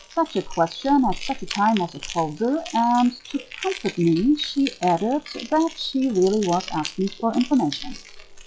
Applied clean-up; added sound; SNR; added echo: classical method log-MMSE.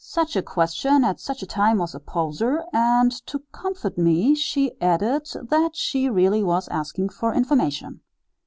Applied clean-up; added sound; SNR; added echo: none; none; none; none.